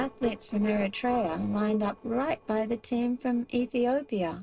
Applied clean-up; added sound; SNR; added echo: neural separator model SepFormer DNS4.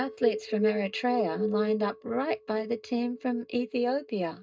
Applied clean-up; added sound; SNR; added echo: neural mask model DeepFilterNet 3.